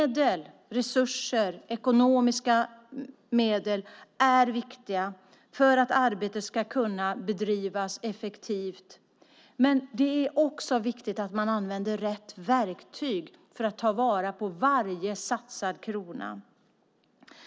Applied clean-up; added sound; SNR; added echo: none; none; none; none.